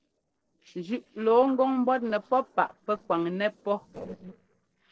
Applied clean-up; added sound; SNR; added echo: neural separator model SepFormer DNS4.